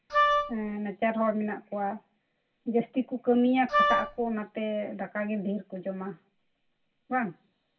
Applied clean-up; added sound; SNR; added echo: none; Wind instrument, woodwind instrument; -4 dB; reverberation time 0.2 s.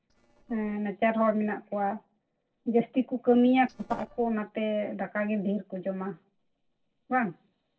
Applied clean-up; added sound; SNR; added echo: neural separator model SepFormer DNS4.